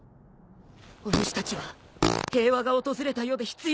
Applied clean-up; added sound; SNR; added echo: none; Fart; 2 dB; none.